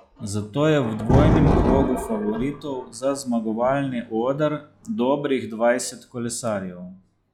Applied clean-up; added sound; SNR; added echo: classical method log-MMSE.